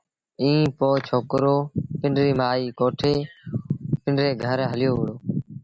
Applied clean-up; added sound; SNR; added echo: none; none; none; none.